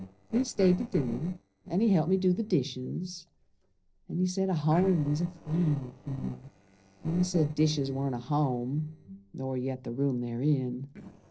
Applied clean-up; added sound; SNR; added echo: neural separator model SepFormer DNS4.